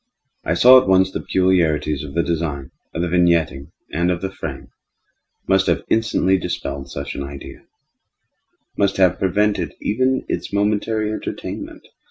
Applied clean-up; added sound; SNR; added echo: none; none; none; none.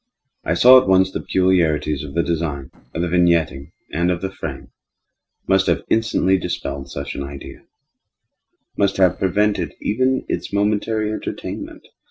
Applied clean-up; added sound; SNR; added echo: neural separator model SepFormer DNS4.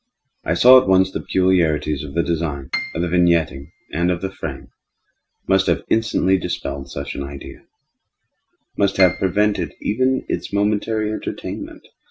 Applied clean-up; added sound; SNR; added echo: none; Piano; 13 dB; none.